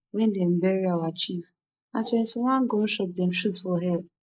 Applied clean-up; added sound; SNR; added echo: neural mask model Resemble Enhance denoiser.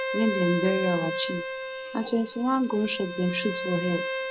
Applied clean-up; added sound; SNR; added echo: none; Bowed string instrument; 4 dB; none.